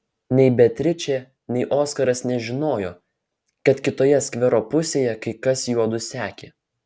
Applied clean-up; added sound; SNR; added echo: none; none; none; none.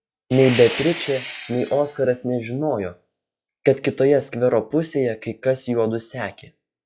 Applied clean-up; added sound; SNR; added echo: classical method log-MMSE.